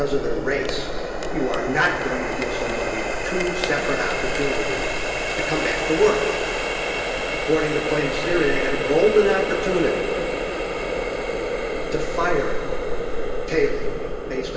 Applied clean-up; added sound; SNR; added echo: none; Water tap, faucet; 3 dB; reverberation time 2.3 s.